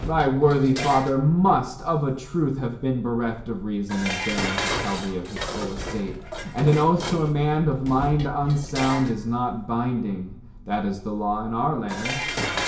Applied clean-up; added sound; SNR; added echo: none; Dishes, pots, and pans; 9 dB; reverberation time 1.0 s.